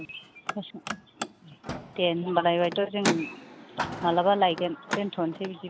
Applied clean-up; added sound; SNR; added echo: none; Car; 7 dB; none.